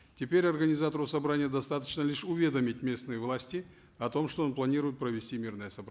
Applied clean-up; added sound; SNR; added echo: none; none; none; none.